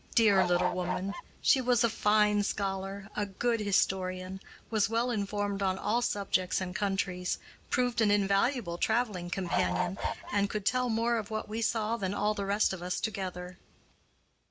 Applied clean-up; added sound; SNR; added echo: none; Bird / Fowl; 2 dB; none.